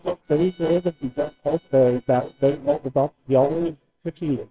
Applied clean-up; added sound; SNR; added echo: neural separator model SepFormer WHAMR!.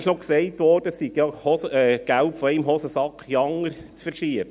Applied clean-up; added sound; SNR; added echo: none; none; none; none.